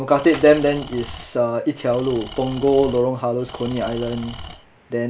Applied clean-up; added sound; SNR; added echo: none; Engine / Tools; 16 dB; none.